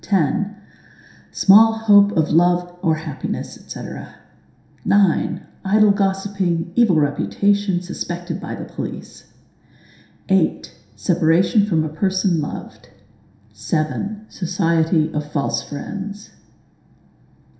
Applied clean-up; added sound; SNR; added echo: none; none; none; reverberation time 0.7 s.